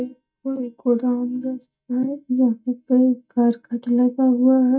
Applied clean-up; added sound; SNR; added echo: neural mask model DeepFilterNet 3.